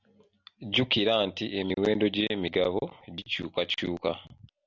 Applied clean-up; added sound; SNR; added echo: none; none; none; none.